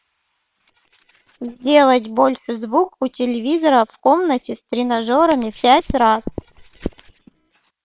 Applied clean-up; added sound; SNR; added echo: neural separator model SepFormer WHAM!.